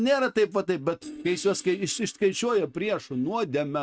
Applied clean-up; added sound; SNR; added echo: neural mask model RNNoise.